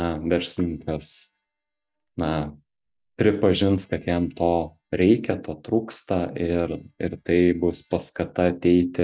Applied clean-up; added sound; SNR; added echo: neural mask model DeepFilterNet 3.